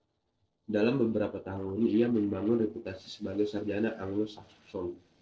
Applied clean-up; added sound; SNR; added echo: neural separator model SepFormer DNS4.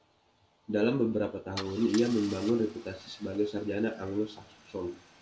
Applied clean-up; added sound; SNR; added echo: none; Idling / Engine starting / Car; 18 dB; reverberation time 0.6 s.